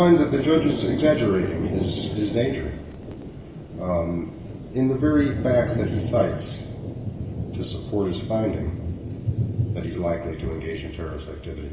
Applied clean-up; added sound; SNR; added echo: none; Thunder; 5 dB; reverberation time 1.1 s.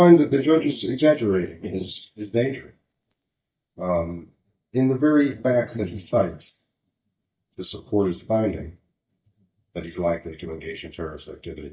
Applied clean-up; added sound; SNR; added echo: neural mask model DeepFilterNet 3.